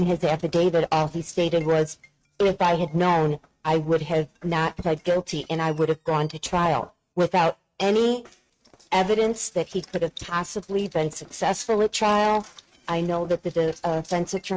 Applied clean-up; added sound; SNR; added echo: neural mask model RNNoise.